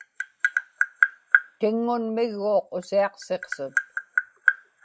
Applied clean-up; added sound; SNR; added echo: none; Tap; -1 dB; none.